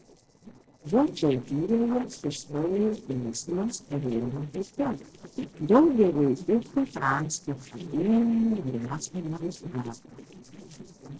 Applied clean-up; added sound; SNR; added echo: neural separator model SepFormer DNS4.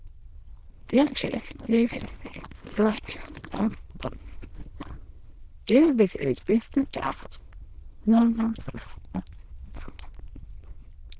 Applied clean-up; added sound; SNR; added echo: neural diffusion model UNIVERSE++.